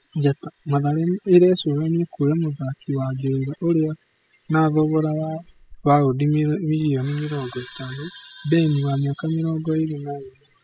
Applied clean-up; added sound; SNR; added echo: classical method spectral subtraction.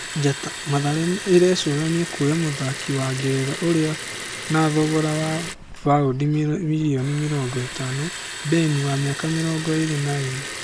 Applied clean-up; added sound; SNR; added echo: none; Liquid; 10 dB; none.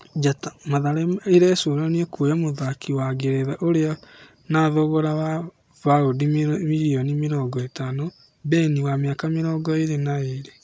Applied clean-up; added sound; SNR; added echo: none; none; none; none.